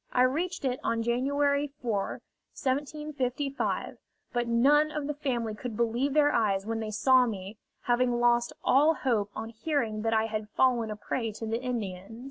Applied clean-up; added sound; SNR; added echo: none; none; none; none.